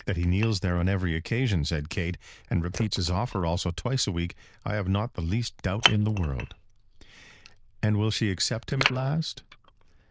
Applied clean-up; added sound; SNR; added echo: neural diffusion model UNIVERSE++.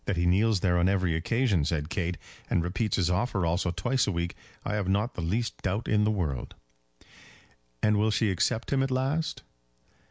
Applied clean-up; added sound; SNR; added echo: none; none; none; none.